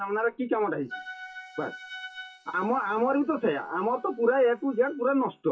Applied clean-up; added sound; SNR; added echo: classical method WPE with log-MMSE.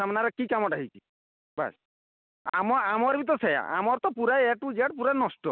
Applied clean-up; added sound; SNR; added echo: none; none; none; none.